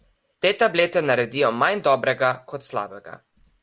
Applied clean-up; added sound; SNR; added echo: none; none; none; none.